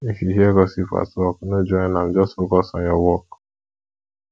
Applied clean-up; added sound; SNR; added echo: none; none; none; none.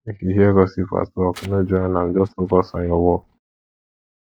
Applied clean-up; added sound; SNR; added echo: neural mask model DeepFilterNet 3.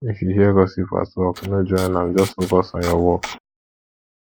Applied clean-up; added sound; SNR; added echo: neural mask model Resemble Enhance denoiser.